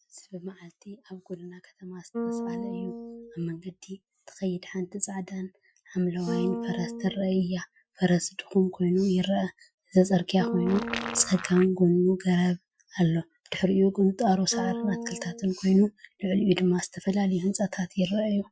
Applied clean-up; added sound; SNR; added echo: classical method Wiener filter.